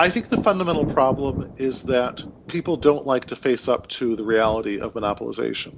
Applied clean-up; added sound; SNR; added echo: none; Thunder; 11 dB; none.